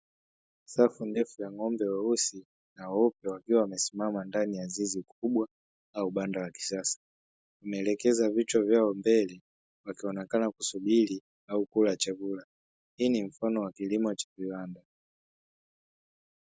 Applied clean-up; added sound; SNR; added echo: none; none; none; none.